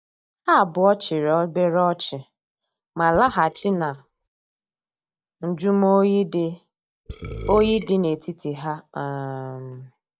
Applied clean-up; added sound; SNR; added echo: neural mask model DeepFilterNet 3.